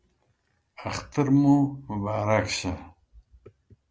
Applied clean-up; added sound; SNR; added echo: none; none; none; none.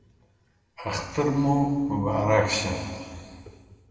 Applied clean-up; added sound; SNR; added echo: none; none; none; reverberation time 2.1 s.